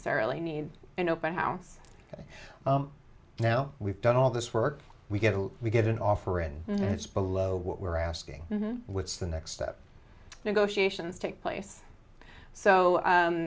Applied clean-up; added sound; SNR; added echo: none; none; none; none.